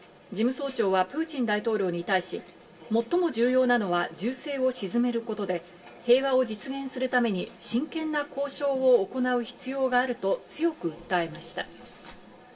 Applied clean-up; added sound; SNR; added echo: none; none; none; reverberation time 0.2 s.